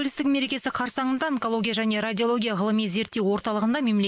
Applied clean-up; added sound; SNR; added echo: neural mask model Resemble Enhance denoiser.